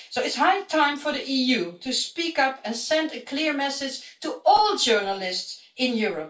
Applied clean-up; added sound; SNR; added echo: none; none; none; reverberation time 0.3 s.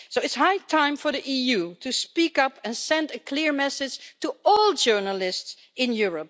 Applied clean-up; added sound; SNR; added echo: none; none; none; none.